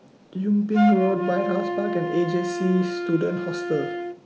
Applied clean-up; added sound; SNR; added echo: none; Wind instrument, woodwind instrument; 5 dB; none.